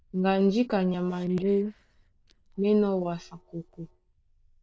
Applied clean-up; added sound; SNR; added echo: neural diffusion model UNIVERSE++.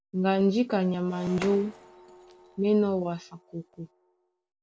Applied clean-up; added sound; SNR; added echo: none; Shatter; 18 dB; none.